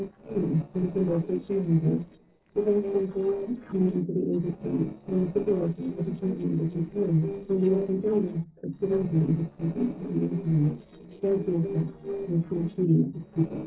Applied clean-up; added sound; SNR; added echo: neural separator model SepFormer DNS4.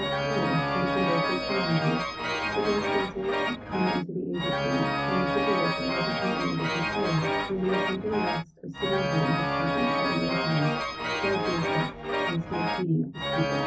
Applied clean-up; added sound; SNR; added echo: none; Organ; -2 dB; reverberation time 0.4 s.